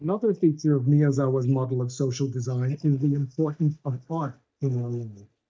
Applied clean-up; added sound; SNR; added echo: neural mask model DeepFilterNet 3.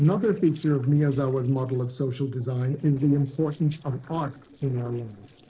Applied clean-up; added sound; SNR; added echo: neural separator model SepFormer DNS4.